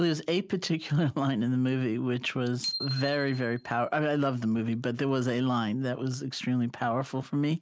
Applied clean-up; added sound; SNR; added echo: neural mask model RNNoise.